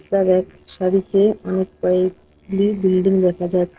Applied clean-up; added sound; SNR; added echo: neural separator model SepFormer DNS4.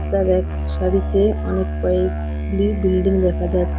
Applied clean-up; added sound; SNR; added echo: none; Musical instrument; 3 dB; none.